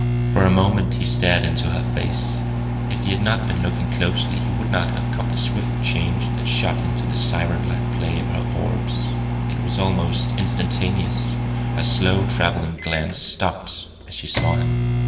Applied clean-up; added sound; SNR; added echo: none; Microwave oven; -2 dB; reverberation time 2.6 s.